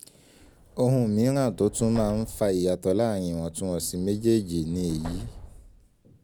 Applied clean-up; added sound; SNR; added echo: none; Subway, metro, underground; 18 dB; none.